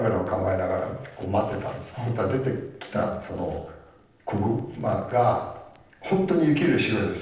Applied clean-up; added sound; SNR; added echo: neural separator model SepFormer DNS4.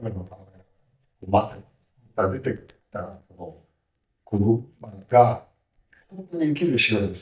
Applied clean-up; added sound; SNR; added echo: neural mask model DeepFilterNet 3.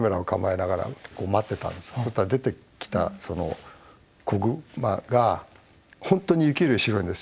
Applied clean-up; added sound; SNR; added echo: none; none; none; none.